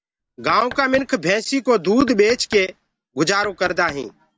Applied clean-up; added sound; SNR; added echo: none; Knock; 18 dB; none.